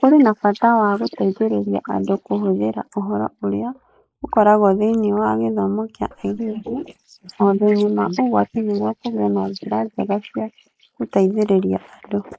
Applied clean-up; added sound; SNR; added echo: neural mask model Resemble Enhance denoiser.